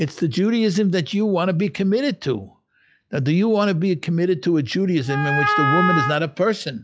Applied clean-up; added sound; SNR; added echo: classical method log-MMSE.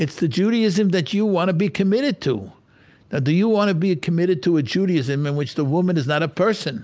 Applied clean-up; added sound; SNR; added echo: neural mask model Resemble Enhance denoiser.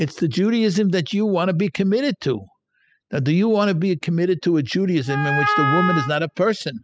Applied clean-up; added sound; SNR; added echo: classical method spectral subtraction.